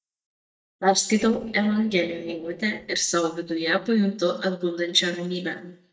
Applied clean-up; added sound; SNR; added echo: neural mask model DeepFilterNet 3.